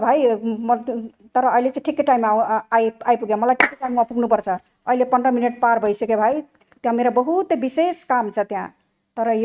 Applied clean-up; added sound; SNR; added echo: neural mask model RNNoise.